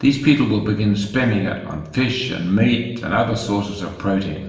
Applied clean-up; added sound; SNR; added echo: none; none; none; reverberation time 0.9 s.